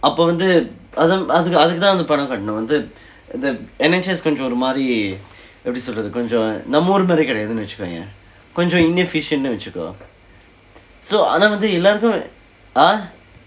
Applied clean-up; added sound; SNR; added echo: none; none; none; none.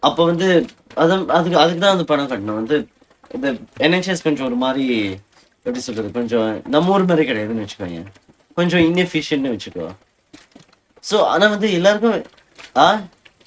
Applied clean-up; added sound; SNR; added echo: neural mask model RNNoise.